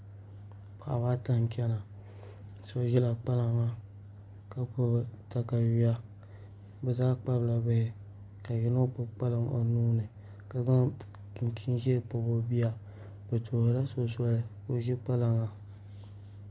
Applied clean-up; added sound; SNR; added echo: none; none; none; none.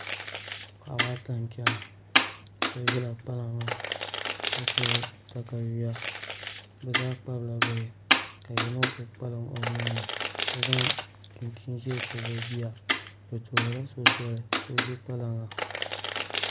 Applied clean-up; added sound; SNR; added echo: none; Domestic sounds, home sounds; -3 dB; none.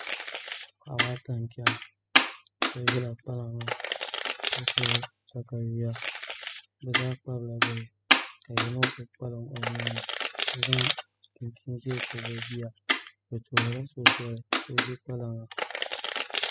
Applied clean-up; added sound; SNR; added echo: classical method spectral subtraction.